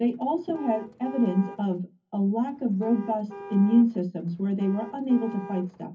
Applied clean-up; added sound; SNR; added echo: none; Car; 16 dB; reverberation time 0.3 s.